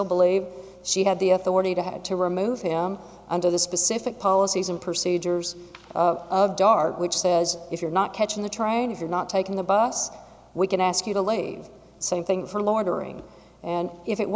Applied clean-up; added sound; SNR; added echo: none; none; none; none.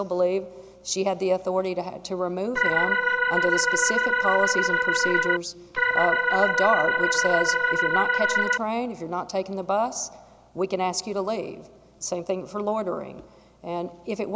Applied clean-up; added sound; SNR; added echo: none; Organ; -5 dB; none.